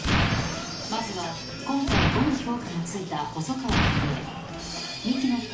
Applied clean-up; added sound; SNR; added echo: none; Explosion; 0 dB; reverberation time 0.4 s.